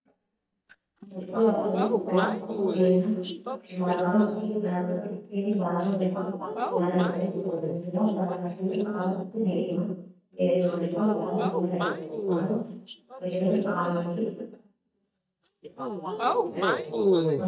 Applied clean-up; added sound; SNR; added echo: neural mask model DeepFilterNet 3.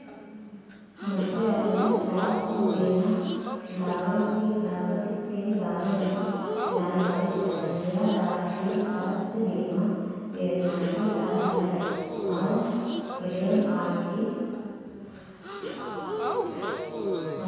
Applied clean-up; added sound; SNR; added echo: none; Crowd / Gasp; 6 dB; reverberation time 2.1 s.